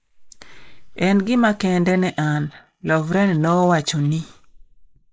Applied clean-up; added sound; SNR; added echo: neural mask model Resemble Enhance denoiser.